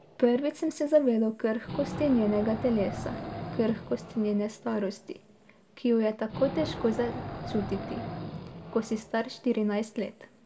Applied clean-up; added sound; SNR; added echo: none; Wild animals; 11 dB; reverberation time 0.9 s.